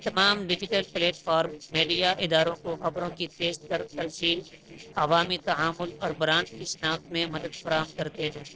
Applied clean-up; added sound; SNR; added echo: neural separator model SepFormer DNS4.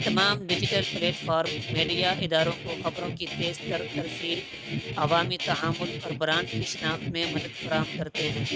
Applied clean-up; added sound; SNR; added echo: neural mask model RNNoise.